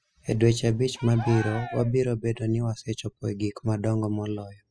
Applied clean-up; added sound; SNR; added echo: classical method spectral subtraction.